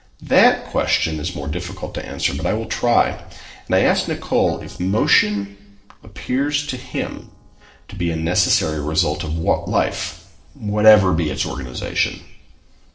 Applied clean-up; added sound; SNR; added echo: neural separator model SepFormer DNS4.